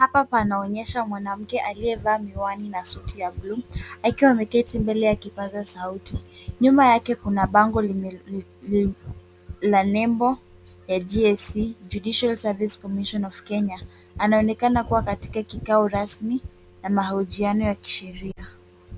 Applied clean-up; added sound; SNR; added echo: none; none; none; none.